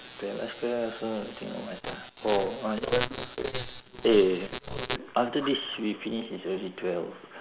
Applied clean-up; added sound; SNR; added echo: none; none; none; none.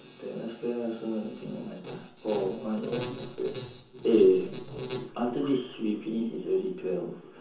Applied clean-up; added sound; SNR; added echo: none; none; none; reverberation time 0.6 s.